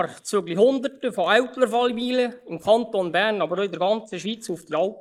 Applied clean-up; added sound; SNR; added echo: neural mask model Resemble Enhance denoiser.